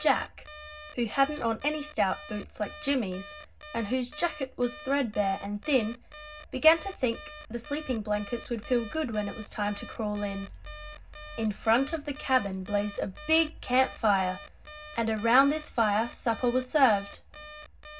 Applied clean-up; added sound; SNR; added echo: none; Alarm; 17 dB; reverberation time 0.4 s.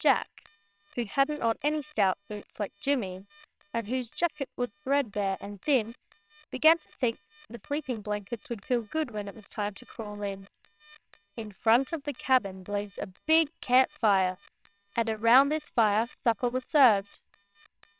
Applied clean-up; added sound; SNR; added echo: neural separator model SepFormer WHAMR!.